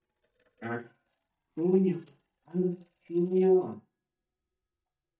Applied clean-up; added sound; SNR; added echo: neural mask model DeepFilterNet 3.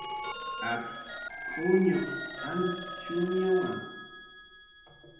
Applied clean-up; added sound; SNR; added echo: none; Telephone; 7 dB; reverberation time 0.9 s.